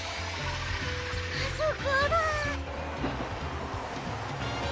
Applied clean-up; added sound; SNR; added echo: none; none; none; none.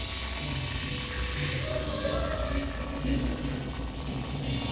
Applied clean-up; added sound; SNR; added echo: neural separator model SepFormer DNS4.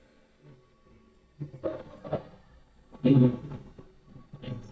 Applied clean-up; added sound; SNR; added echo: neural mask model DeepFilterNet 3.